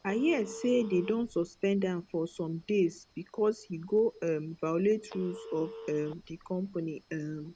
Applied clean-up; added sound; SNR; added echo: none; Telephone; 17 dB; none.